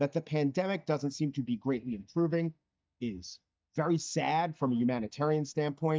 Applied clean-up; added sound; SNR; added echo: neural mask model DeepFilterNet 3.